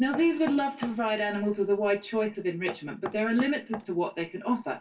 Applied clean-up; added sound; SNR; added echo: none; Knock; 17 dB; reverberation time 0.1 s.